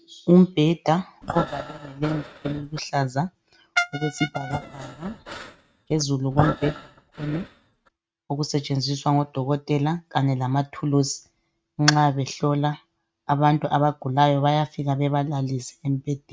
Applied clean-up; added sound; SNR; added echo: neural mask model RNNoise.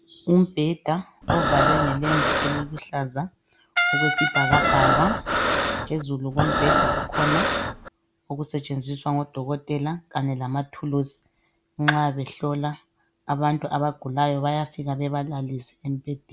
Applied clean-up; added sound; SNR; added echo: none; Breathing + Brass instrument; -4 dB; none.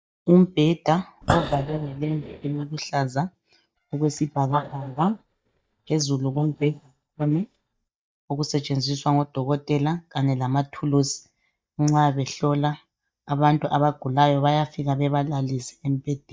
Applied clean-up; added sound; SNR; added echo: neural mask model DeepFilterNet 3.